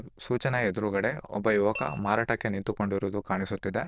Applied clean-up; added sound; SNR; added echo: neural diffusion model UNIVERSE++.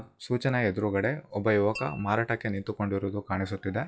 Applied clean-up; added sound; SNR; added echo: classical method log-MMSE.